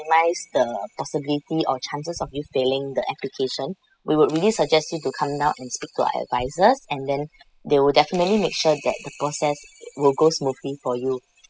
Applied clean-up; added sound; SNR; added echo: classical method spectral subtraction.